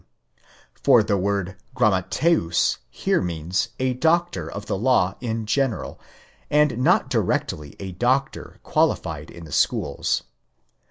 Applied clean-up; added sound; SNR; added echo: none; none; none; none.